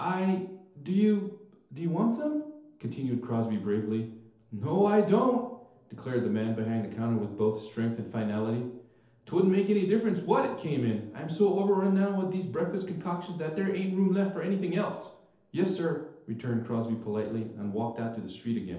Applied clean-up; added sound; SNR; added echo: none; none; none; reverberation time 2.2 s.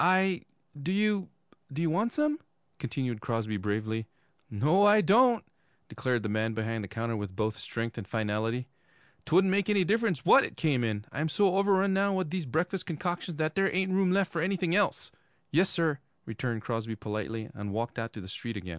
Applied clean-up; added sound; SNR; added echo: none; none; none; none.